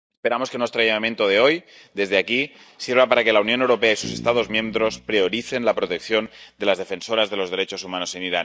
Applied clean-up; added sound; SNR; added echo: neural mask model DeepFilterNet 3.